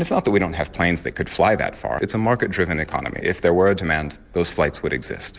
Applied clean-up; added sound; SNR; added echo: none; none; none; none.